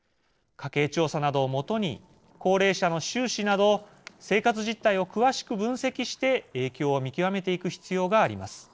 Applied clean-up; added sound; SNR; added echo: neural separator model SepFormer DNS4.